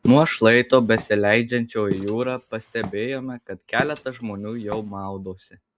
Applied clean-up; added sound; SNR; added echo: none; Walk, footsteps; 15 dB; none.